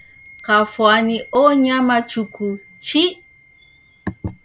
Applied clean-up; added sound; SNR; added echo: none; Bell; 18 dB; none.